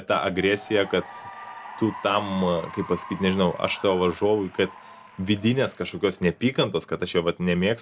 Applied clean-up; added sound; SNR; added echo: none; Applause / Cheering; 17 dB; none.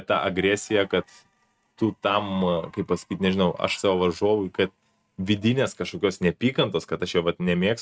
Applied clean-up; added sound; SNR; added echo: neural mask model RNNoise.